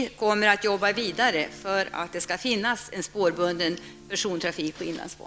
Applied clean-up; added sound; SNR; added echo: none; Acoustic guitar / Strum; 20 dB; none.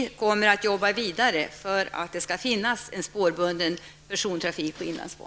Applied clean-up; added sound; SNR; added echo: none; none; none; none.